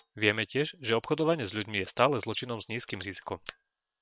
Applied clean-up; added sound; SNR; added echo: neural separator model SepFormer WHAM!.